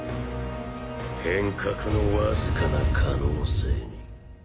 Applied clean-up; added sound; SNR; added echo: none; Wind; -2 dB; none.